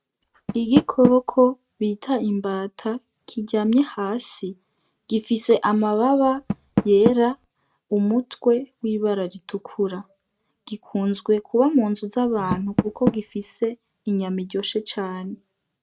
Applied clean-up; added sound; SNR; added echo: neural mask model RNNoise.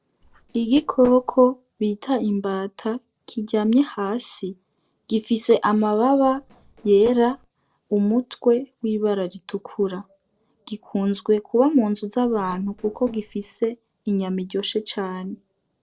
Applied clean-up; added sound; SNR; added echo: neural separator model SepFormer DNS4.